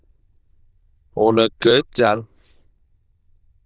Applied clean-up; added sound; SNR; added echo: neural diffusion model UNIVERSE++.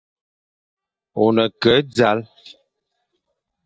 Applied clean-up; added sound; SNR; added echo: neural mask model DeepFilterNet 3.